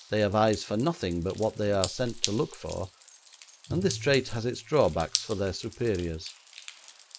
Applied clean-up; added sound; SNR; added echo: none; Drip + Bowed string instrument; 12 dB; none.